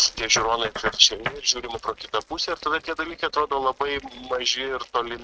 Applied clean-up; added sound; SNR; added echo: neural mask model RNNoise.